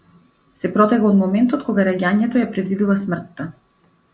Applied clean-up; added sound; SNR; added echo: none; none; none; none.